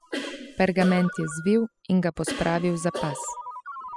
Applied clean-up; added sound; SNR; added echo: classical method spectral subtraction.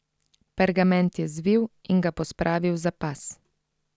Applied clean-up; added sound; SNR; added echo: none; none; none; none.